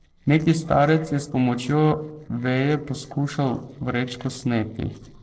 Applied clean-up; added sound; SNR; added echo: neural separator model SepFormer DNS4.